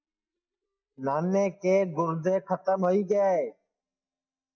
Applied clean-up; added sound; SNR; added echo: neural mask model DeepFilterNet 3.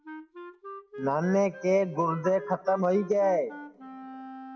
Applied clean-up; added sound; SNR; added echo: none; Wind instrument, woodwind instrument; 15 dB; reverberation time 0.6 s.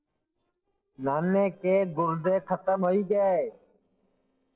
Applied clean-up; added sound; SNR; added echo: neural separator model SepFormer DNS4.